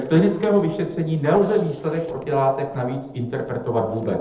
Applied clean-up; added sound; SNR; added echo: neural separator model SepFormer DNS4.